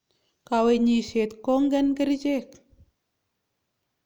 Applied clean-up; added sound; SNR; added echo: none; none; none; none.